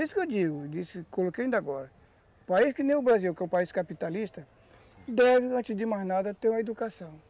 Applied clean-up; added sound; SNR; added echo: none; none; none; none.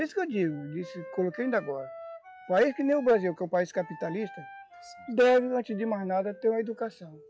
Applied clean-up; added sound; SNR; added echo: classical method log-MMSE.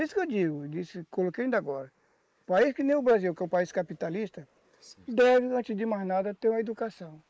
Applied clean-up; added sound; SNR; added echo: neural mask model Resemble Enhance denoiser.